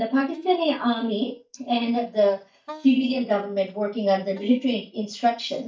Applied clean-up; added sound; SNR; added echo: neural mask model DeepFilterNet 3.